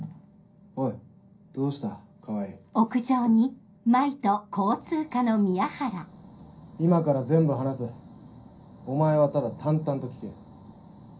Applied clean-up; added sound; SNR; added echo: none; none; none; reverberation time 0.3 s.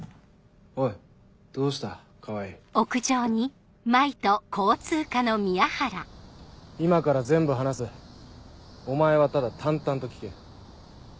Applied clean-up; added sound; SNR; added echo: none; none; none; none.